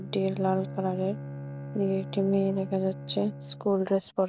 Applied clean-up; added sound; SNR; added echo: none; Bowed string instrument; 11 dB; none.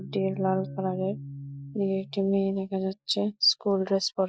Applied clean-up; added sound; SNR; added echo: classical method Wiener filter.